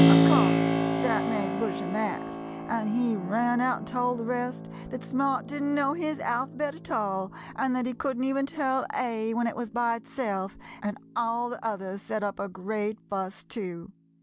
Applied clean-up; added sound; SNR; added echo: none; Keyboard (musical); 1 dB; none.